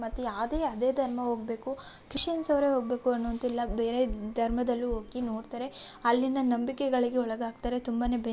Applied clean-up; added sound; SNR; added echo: none; Knock; 15 dB; none.